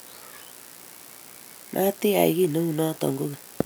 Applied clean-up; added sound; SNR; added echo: none; none; none; none.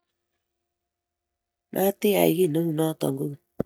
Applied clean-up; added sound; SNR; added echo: neural mask model DeepFilterNet 3.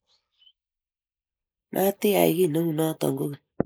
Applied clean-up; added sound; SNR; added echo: neural mask model Resemble Enhance denoiser.